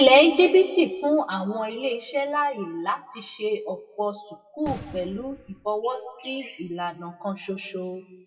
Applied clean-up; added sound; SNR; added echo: classical method WPE with log-MMSE.